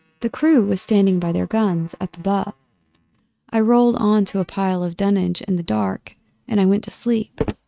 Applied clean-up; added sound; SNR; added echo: neural mask model RNNoise.